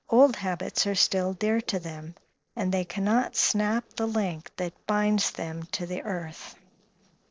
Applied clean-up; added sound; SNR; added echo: neural separator model SepFormer DNS4.